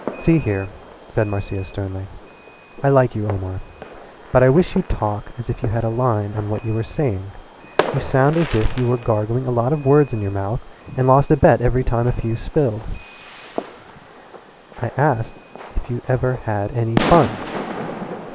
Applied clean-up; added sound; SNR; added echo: none; Fireworks; 12 dB; none.